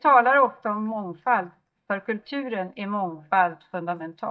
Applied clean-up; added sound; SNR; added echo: neural mask model DeepFilterNet 3.